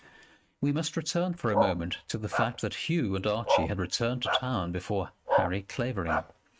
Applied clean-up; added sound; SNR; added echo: neural mask model RNNoise.